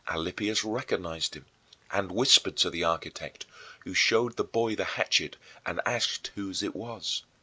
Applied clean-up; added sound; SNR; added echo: none; none; none; none.